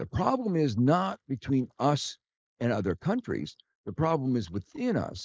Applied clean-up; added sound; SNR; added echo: neural mask model Resemble Enhance denoiser.